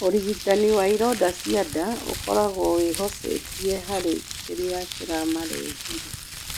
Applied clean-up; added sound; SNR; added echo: none; Crumpling, crinkling; 10 dB; none.